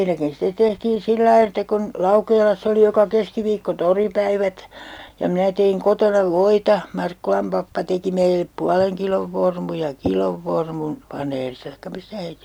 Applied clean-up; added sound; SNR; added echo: none; none; none; none.